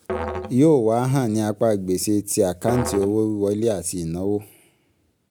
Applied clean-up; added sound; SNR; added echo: none; Musical instrument; 13 dB; none.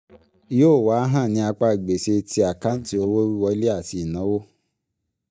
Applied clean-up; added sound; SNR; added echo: neural mask model DeepFilterNet 3.